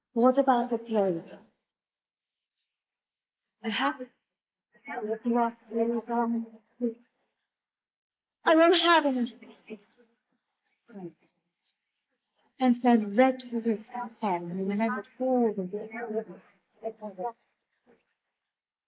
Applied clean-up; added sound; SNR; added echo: neural mask model Resemble Enhance denoiser.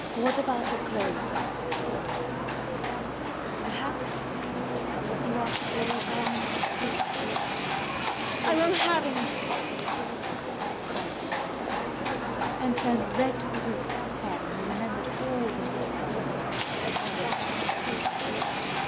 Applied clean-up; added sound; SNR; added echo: none; Livestock, farm animals, working animals; -4 dB; none.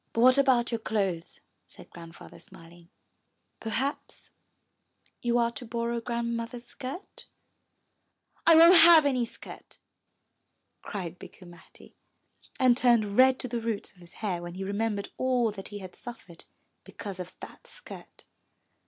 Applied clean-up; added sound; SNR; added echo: none; none; none; none.